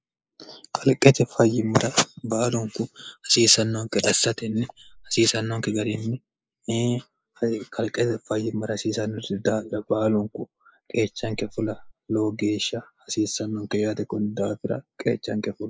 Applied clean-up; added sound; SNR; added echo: neural mask model Resemble Enhance denoiser.